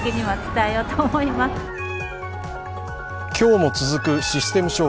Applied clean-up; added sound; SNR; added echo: none; Meow; 17 dB; none.